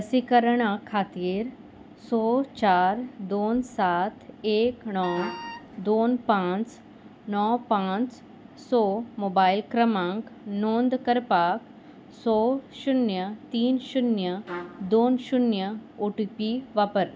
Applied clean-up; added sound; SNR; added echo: none; Trumpet + Wind instrument, woodwind instrument; 13 dB; none.